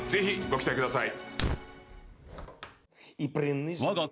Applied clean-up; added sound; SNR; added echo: none; Fire; 5 dB; none.